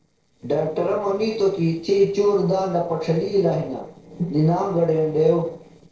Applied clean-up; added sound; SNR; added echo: neural separator model SepFormer DNS4.